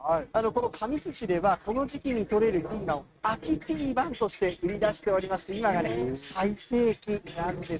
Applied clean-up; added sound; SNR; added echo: neural mask model RNNoise.